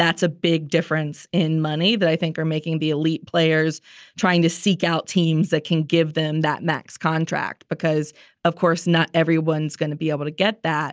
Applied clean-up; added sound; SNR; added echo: none; none; none; none.